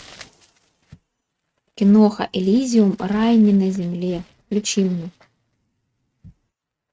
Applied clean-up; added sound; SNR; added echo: neural mask model RNNoise.